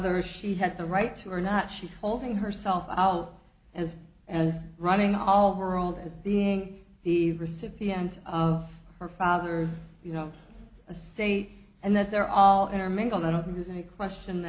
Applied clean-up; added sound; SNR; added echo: none; none; none; none.